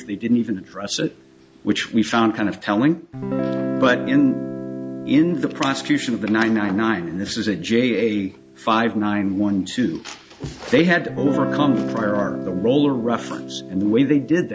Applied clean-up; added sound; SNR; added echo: none; Guitar; 10 dB; none.